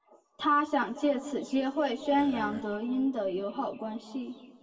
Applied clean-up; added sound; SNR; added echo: none; Burping, eructation; 15 dB; reverberation time 1.8 s.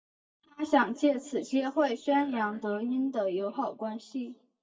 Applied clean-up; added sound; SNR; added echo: neural mask model DeepFilterNet 3.